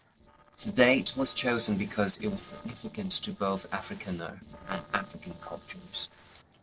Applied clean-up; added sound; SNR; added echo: neural separator model SepFormer DNS4.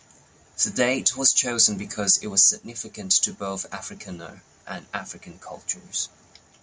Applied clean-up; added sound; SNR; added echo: none; none; none; none.